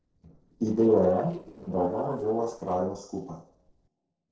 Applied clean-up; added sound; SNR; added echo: neural separator model SepFormer DNS4.